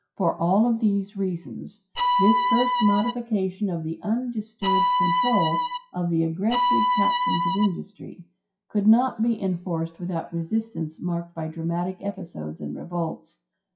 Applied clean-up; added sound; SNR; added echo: classical method WPE with log-MMSE.